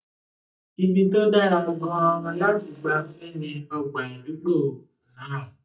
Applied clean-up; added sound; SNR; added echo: neural mask model DeepFilterNet 3.